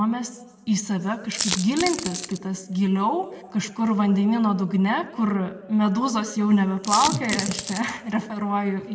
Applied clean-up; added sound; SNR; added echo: none; Coin (dropping); 6 dB; reverberation time 1.5 s.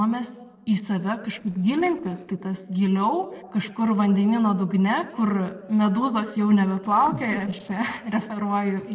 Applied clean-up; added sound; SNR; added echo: neural separator model SepFormer DNS4.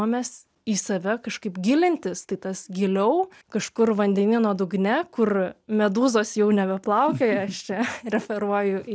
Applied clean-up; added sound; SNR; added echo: none; none; none; none.